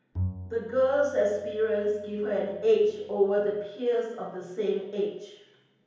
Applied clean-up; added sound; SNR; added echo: none; Bowed string instrument; 12 dB; reverberation time 2.2 s.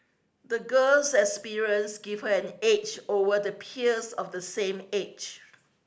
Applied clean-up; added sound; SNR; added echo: none; none; none; none.